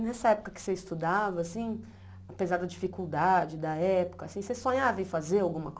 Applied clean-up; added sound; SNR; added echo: none; none; none; none.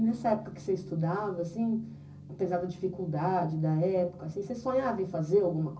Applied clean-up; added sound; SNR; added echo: none; Gong; 19 dB; reverberation time 0.4 s.